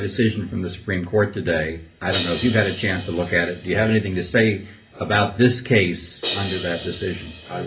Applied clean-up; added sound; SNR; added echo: none; Crash cymbal; 10 dB; reverberation time 0.3 s.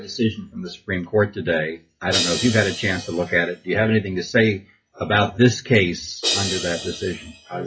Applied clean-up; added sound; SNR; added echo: classical method WPE with log-MMSE.